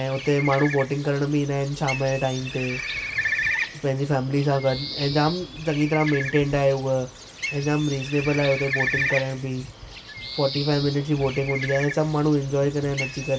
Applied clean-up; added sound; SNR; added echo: none; Bird; 8 dB; reverberation time 0.2 s.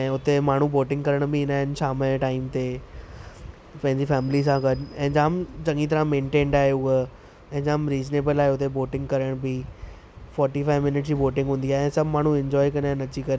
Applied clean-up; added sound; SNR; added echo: none; none; none; none.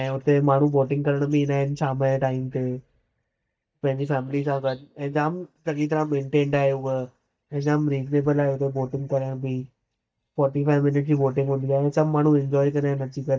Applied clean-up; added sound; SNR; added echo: neural mask model DeepFilterNet 3.